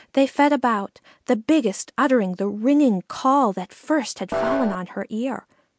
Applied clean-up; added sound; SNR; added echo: none; Piano; 2 dB; none.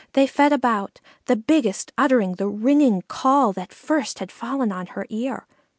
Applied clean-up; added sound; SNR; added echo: none; none; none; none.